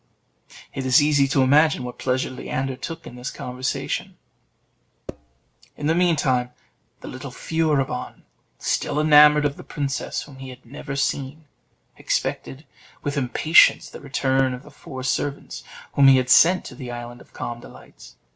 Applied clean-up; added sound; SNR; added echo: none; Percussion; 13 dB; none.